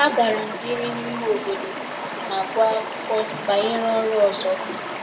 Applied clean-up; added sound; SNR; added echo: none; Stream; 7 dB; reverberation time 0.6 s.